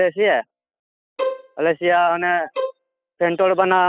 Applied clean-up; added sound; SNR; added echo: classical method spectral subtraction.